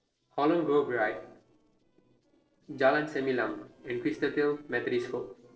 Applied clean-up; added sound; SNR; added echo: neural separator model SepFormer DNS4.